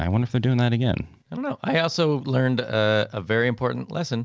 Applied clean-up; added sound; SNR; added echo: none; none; none; none.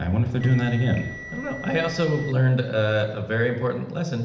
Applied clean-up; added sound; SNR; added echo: none; Bell; 14 dB; reverberation time 0.8 s.